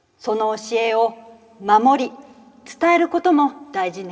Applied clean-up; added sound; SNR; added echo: none; none; none; reverberation time 2.2 s.